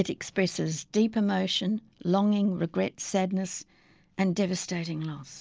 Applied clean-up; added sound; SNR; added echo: none; none; none; none.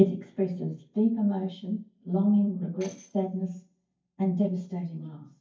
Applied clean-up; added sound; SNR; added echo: neural mask model DeepFilterNet 3.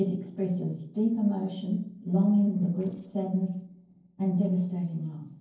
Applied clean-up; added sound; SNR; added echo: neural separator model SepFormer DNS4.